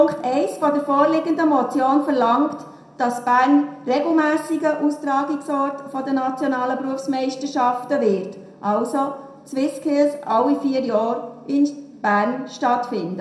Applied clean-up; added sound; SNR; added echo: none; none; none; reverberation time 0.6 s.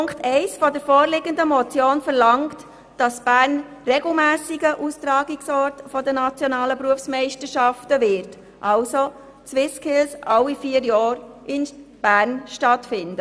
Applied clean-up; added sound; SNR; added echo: none; none; none; none.